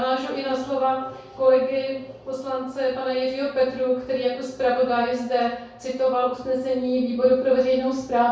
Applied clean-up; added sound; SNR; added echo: none; none; none; reverberation time 0.6 s.